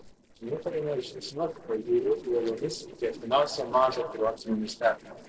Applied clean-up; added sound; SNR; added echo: neural separator model SepFormer DNS4.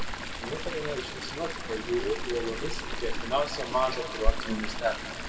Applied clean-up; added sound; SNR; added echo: none; Chatter / Stream; -1 dB; reverberation time 1.9 s.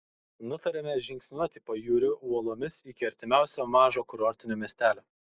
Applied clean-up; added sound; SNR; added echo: none; none; none; none.